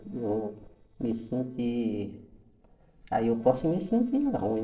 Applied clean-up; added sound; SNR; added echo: neural separator model SepFormer DNS4.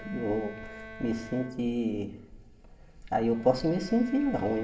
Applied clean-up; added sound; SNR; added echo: none; Bowed string instrument; 18 dB; reverberation time 0.9 s.